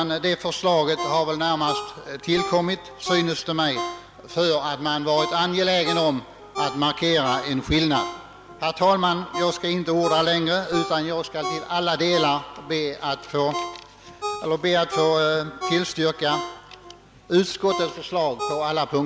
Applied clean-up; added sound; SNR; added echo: none; Ringtone; 11 dB; none.